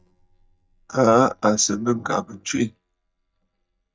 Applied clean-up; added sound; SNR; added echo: neural mask model DeepFilterNet 3.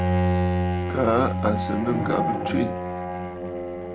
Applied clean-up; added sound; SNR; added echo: none; Bowed string instrument; -2 dB; none.